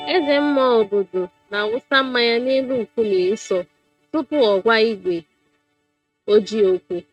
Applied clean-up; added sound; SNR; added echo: neural mask model RNNoise.